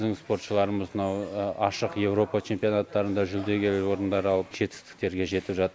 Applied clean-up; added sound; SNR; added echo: none; none; none; none.